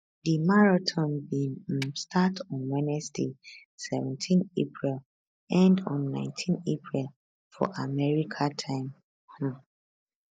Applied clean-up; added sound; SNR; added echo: neural mask model DeepFilterNet 3.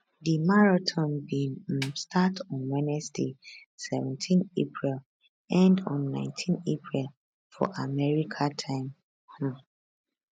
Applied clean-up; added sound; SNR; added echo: neural mask model RNNoise.